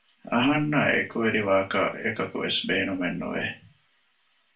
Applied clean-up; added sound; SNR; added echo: none; none; none; reverberation time 0.3 s.